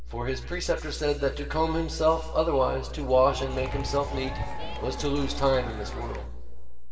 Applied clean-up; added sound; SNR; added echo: none; Crowd; 9 dB; reverberation time 2.4 s.